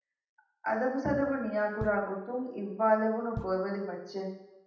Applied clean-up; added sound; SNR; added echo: none; Knock; 14 dB; reverberation time 0.9 s.